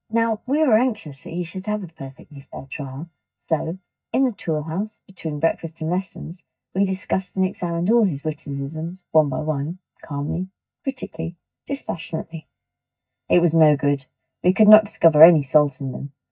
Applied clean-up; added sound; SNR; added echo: neural mask model DeepFilterNet 3.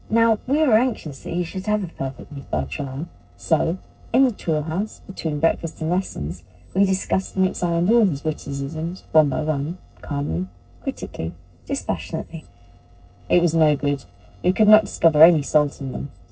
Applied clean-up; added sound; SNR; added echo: neural separator model SepFormer DNS4.